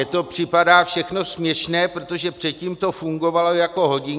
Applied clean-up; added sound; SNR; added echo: none; none; none; none.